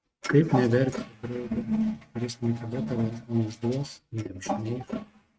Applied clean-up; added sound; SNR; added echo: neural mask model RNNoise.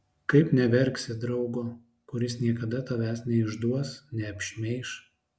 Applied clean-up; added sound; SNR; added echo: none; none; none; none.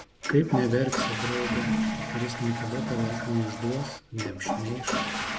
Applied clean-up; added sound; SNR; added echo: none; Toilet flush / Water; 2 dB; none.